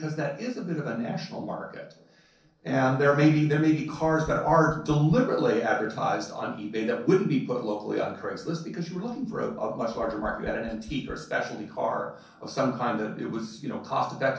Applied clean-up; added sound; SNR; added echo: neural separator model SepFormer DNS4.